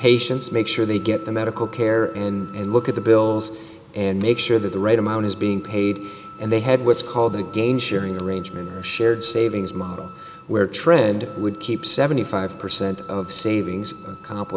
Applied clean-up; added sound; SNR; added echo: none; Wind instrument, woodwind instrument; 19 dB; none.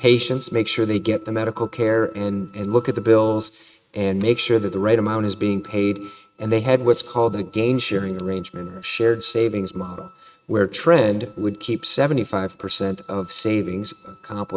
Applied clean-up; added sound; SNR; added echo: neural mask model RNNoise.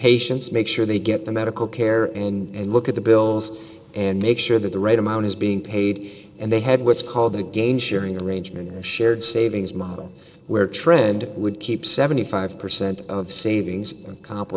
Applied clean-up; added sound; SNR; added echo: neural separator model SepFormer DNS4.